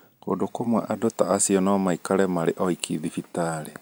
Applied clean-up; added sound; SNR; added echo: none; none; none; none.